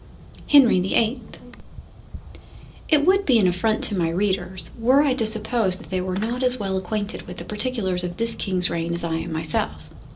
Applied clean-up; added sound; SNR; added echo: none; Fireworks; 17 dB; reverberation time 0.2 s.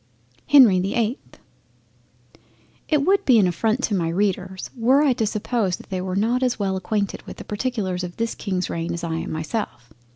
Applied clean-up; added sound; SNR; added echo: none; none; none; none.